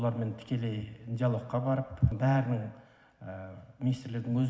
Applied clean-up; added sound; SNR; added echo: none; none; none; none.